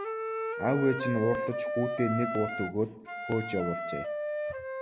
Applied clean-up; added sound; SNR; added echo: none; Wind instrument, woodwind instrument; 3 dB; none.